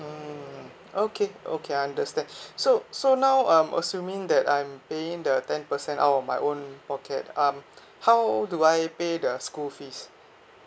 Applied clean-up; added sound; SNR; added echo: none; none; none; none.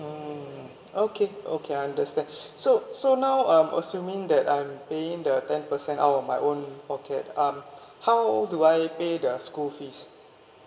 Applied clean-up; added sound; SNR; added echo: none; none; none; reverberation time 2.0 s.